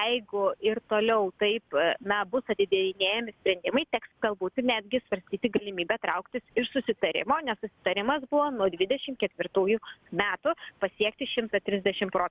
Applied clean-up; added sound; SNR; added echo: none; none; none; none.